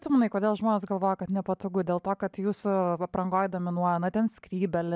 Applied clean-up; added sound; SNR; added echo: none; none; none; none.